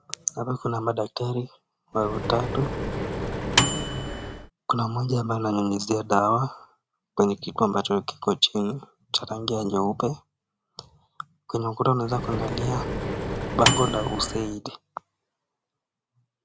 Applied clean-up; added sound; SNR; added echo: none; Microwave oven; 0 dB; none.